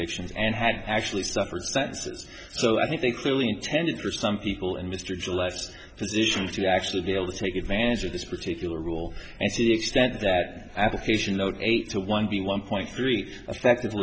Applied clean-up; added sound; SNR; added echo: none; none; none; none.